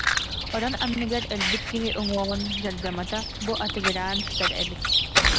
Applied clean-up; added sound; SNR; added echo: none; Chirp, tweet + Fire; -3 dB; none.